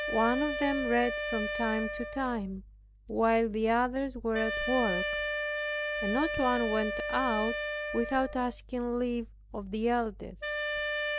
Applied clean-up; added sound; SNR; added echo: none; Wind instrument, woodwind instrument; 4 dB; none.